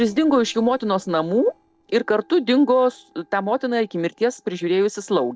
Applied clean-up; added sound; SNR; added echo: neural separator model SepFormer DNS4.